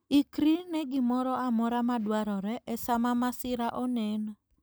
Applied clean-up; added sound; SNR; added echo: none; none; none; none.